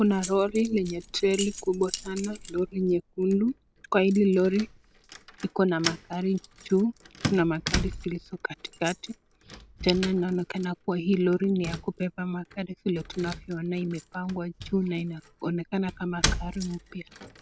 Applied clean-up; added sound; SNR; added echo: none; Keys jangling; 10 dB; none.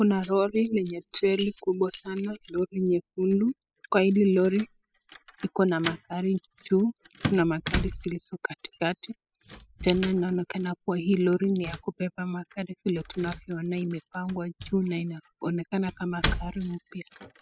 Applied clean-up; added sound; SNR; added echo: classical method spectral subtraction.